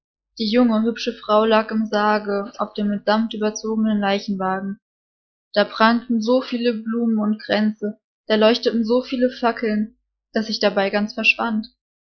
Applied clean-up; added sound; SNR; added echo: neural mask model Resemble Enhance denoiser.